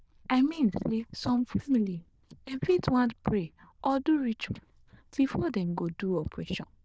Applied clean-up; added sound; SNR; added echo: neural diffusion model UNIVERSE++.